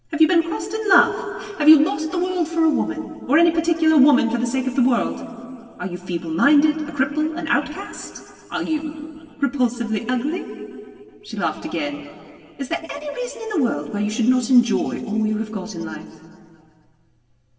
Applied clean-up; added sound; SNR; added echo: none; none; none; reverberation time 2.4 s.